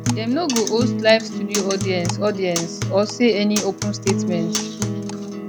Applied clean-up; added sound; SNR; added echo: none; Acoustic guitar; 3 dB; none.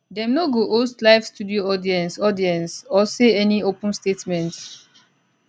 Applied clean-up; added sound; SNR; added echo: none; none; none; none.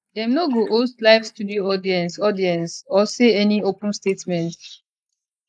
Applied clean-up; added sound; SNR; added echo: neural mask model Resemble Enhance denoiser.